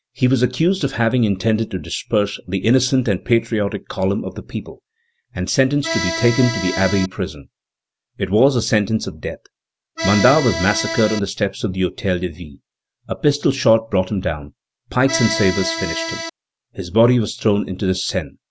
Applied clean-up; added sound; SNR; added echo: none; Accordion; 5 dB; none.